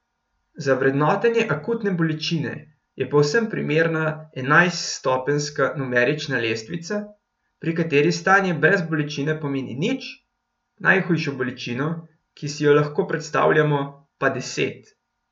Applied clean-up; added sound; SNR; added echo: none; none; none; none.